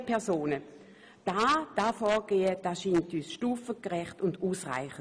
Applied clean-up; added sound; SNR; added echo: none; none; none; none.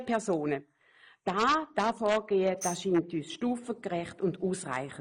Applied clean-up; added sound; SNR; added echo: neural mask model Resemble Enhance denoiser.